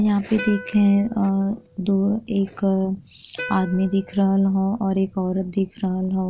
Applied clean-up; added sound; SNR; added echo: none; Plucked string instrument; 18 dB; none.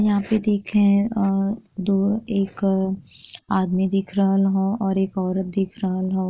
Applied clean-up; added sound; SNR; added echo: neural mask model Resemble Enhance denoiser.